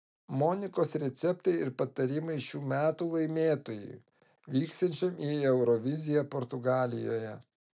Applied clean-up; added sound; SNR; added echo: none; none; none; none.